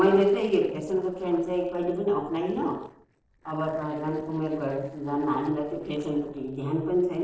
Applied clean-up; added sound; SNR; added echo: neural separator model SepFormer DNS4.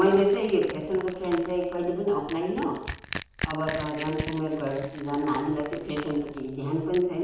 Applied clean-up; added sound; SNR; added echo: none; Crushing; 11 dB; reverberation time 0.7 s.